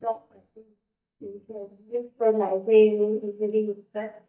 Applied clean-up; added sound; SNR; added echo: neural mask model DeepFilterNet 3.